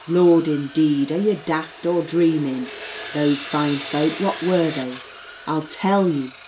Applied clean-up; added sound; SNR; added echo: none; Sawing; 13 dB; none.